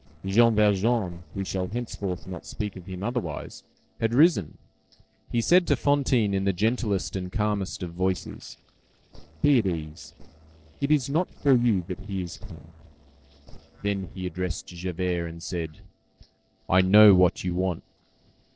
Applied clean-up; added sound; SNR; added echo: neural separator model SepFormer DNS4.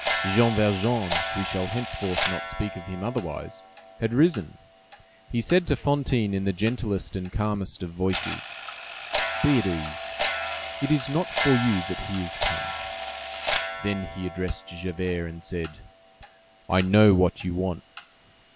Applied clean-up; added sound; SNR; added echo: none; Clock; 6 dB; none.